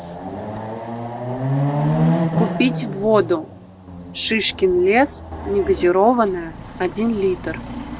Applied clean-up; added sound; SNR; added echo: none; Chatter / Car passing by / Motorcycle / Traffic noise, roadway noise / Accelerating, revving, vroom; 4 dB; none.